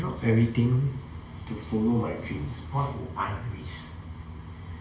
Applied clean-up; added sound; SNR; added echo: none; none; none; reverberation time 1.5 s.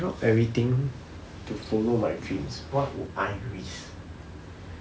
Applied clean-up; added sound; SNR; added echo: none; none; none; none.